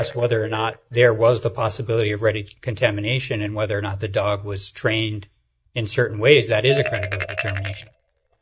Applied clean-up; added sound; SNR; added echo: neural mask model DeepFilterNet 3.